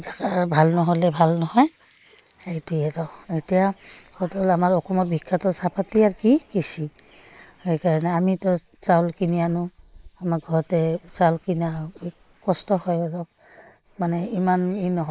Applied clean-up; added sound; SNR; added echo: neural mask model Resemble Enhance denoiser.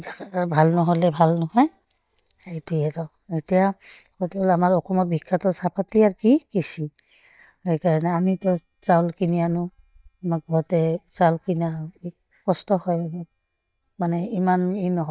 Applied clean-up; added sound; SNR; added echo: neural mask model DeepFilterNet 3.